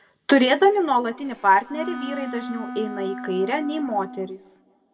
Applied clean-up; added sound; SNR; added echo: none; Wind instrument, woodwind instrument; 11 dB; reverberation time 1.3 s.